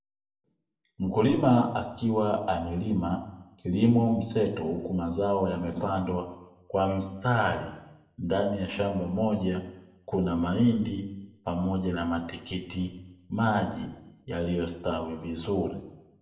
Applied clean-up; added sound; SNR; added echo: none; none; none; reverberation time 0.7 s.